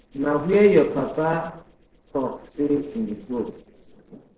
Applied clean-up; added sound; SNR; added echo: neural separator model SepFormer DNS4.